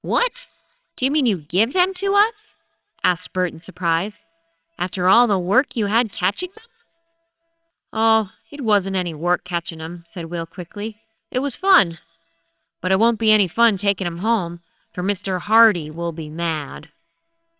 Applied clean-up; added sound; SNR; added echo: neural separator model SepFormer WHAMR!.